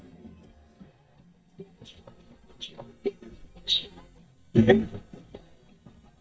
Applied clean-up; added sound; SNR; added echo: neural mask model DeepFilterNet 3.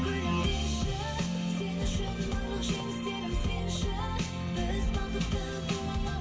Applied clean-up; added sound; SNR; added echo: none; Musical instrument; 15 dB; reverberation time 0.2 s.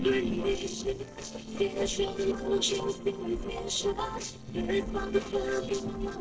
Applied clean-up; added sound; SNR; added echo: neural separator model SepFormer DNS4.